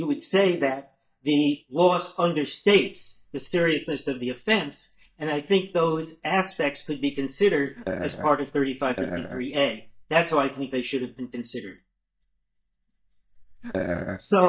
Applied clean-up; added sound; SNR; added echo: neural mask model DeepFilterNet 3.